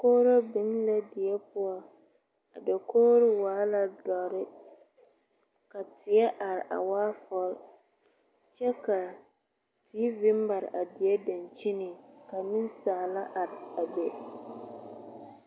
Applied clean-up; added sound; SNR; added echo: none; none; none; none.